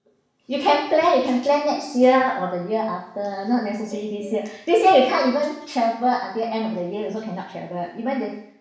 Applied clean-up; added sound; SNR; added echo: none; none; none; reverberation time 0.7 s.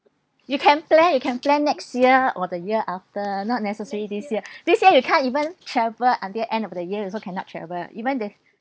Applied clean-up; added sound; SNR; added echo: none; none; none; none.